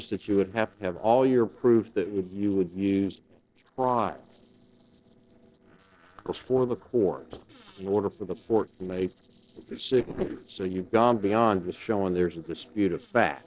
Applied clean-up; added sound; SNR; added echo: neural separator model SepFormer DNS4.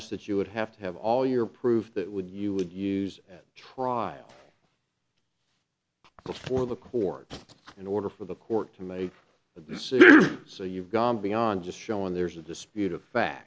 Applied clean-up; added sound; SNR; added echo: none; none; none; none.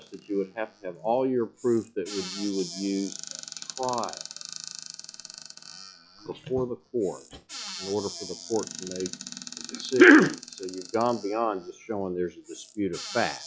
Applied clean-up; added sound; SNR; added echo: classical method log-MMSE.